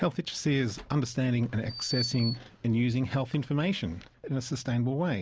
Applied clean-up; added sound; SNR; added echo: none; Door; 13 dB; none.